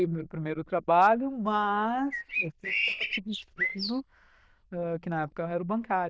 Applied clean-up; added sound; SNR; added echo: neural diffusion model UNIVERSE++.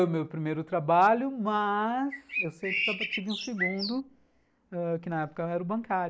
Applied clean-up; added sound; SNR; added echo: neural mask model Resemble Enhance denoiser.